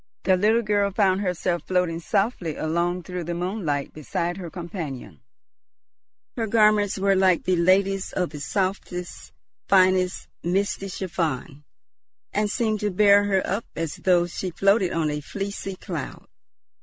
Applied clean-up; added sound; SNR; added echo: none; none; none; none.